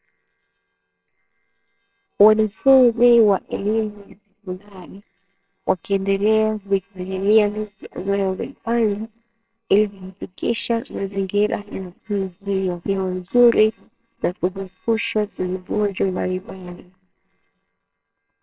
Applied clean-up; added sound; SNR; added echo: neural separator model SepFormer WHAMR!.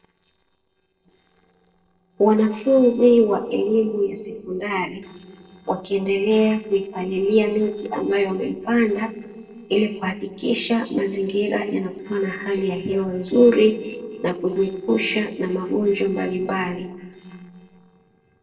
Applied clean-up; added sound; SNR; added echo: neural separator model SepFormer DNS4.